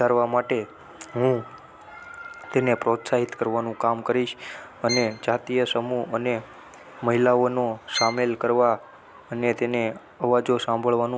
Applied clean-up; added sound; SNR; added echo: none; Bowed string instrument; 11 dB; none.